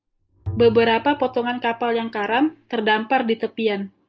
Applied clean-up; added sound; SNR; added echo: none; Bowed string instrument; 16 dB; none.